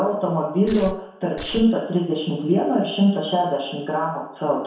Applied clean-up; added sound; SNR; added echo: none; Tearing; 14 dB; reverberation time 0.7 s.